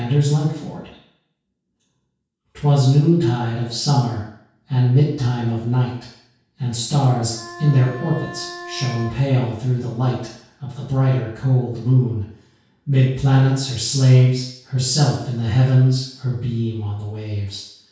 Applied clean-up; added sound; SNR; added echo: none; Bowed string instrument; 16 dB; reverberation time 0.6 s.